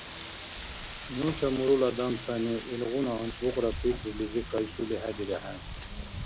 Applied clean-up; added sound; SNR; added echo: none; Rain; 9 dB; none.